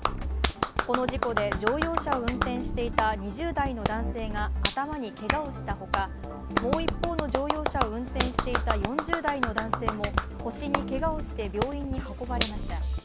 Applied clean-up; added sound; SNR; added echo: none; Clapping + Drum kit; -2 dB; none.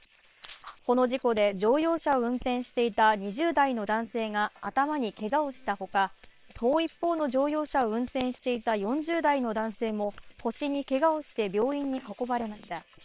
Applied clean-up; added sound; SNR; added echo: neural separator model SepFormer WHAM!.